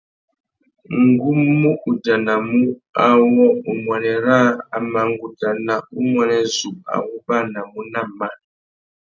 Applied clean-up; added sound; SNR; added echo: none; none; none; none.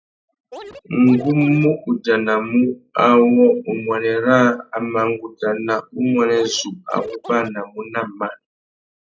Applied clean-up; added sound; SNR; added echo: classical method log-MMSE.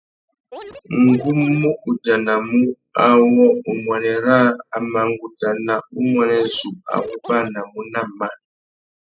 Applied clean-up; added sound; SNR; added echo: classical method spectral subtraction.